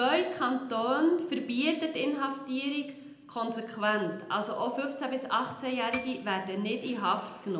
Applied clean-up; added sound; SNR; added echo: none; Piano; 15 dB; reverberation time 0.7 s.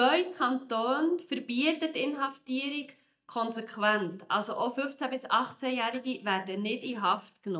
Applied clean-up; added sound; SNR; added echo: neural mask model DeepFilterNet 3.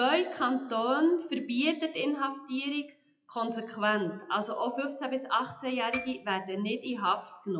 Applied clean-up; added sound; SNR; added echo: classical method WPE with log-MMSE.